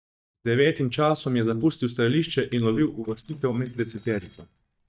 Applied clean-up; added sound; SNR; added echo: neural mask model DeepFilterNet 3.